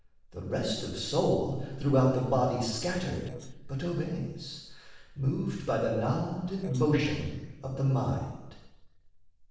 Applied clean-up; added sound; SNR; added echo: neural separator model SepFormer DNS4.